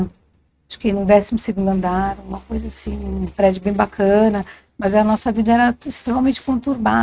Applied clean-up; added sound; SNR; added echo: neural mask model RNNoise.